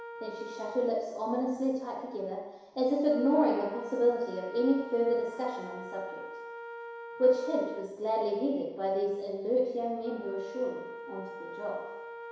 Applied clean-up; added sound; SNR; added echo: none; Wind instrument, woodwind instrument; 13 dB; reverberation time 1.0 s.